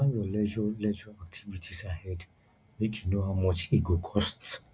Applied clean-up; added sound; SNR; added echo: none; none; none; none.